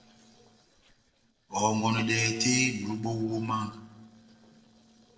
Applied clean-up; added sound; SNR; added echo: neural separator model SepFormer DNS4.